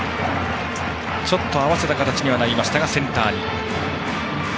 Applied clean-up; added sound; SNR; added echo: none; none; none; none.